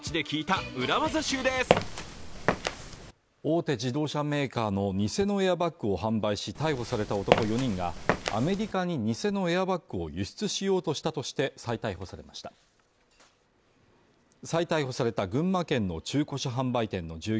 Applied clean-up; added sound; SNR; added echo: none; Walk, footsteps; 1 dB; none.